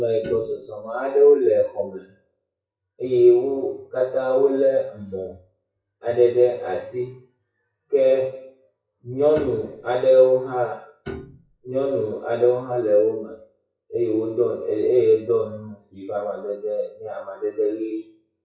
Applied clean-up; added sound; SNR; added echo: classical method WPE with log-MMSE.